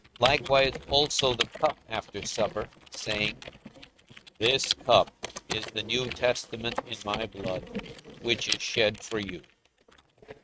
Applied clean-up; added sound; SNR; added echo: neural mask model RNNoise.